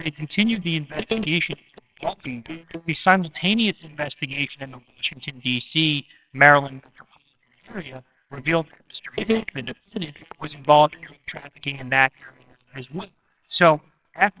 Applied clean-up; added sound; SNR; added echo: neural separator model SepFormer WHAMR!.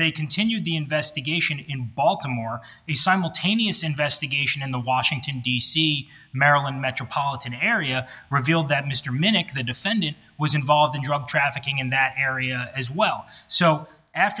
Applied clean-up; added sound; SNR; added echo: none; none; none; none.